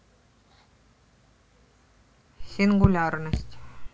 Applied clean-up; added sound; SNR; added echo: none; Raindrop / Drip; -1 dB; none.